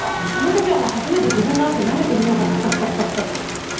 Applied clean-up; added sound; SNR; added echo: none; Rain; 8 dB; reverberation time 2.2 s.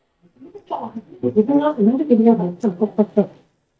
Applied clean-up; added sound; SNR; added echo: neural mask model DeepFilterNet 3.